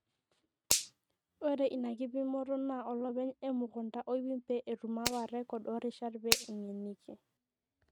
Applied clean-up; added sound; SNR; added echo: neural mask model RNNoise.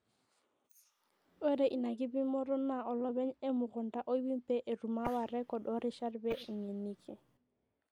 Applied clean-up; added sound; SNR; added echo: neural mask model Resemble Enhance denoiser.